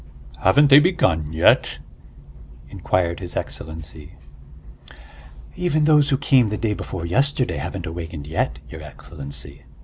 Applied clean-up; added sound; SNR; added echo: none; none; none; none.